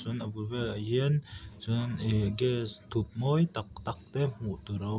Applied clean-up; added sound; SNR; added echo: none; none; none; none.